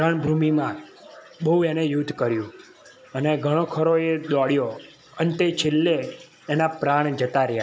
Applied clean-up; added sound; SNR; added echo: none; none; none; none.